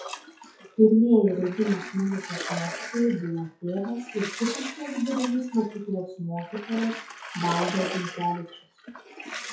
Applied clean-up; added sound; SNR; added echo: classical method WPE with log-MMSE.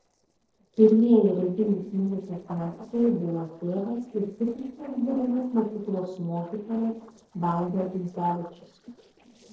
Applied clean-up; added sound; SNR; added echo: neural separator model SepFormer DNS4.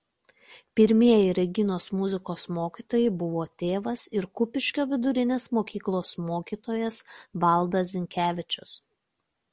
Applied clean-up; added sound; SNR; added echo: none; none; none; none.